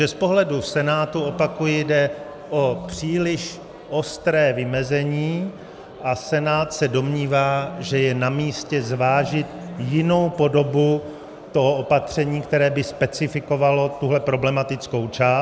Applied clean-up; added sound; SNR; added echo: none; Telephone; 18 dB; none.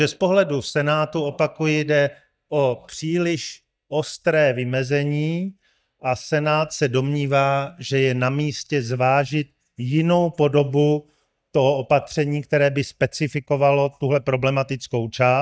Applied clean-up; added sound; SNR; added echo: neural mask model DeepFilterNet 3.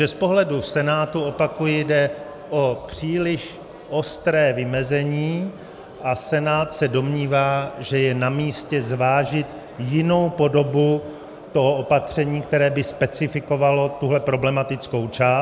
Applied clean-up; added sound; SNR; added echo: none; none; none; none.